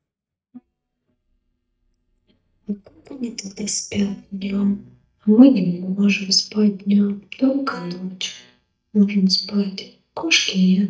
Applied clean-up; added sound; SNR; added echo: neural mask model DeepFilterNet 3.